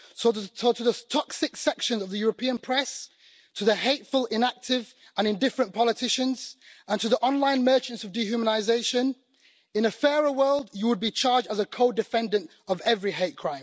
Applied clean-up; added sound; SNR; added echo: none; none; none; none.